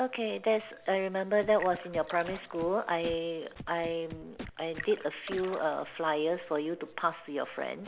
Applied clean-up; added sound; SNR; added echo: none; Splash, splatter + Scratching (performance technique); 16 dB; none.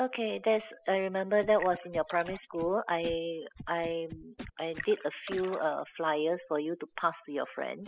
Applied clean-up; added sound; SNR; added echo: classical method spectral subtraction.